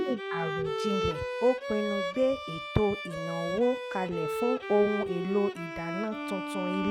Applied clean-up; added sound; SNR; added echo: none; Bowed string instrument; 4 dB; none.